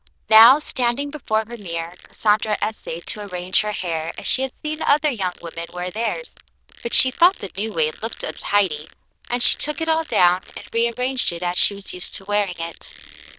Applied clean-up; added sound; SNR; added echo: neural diffusion model UNIVERSE++.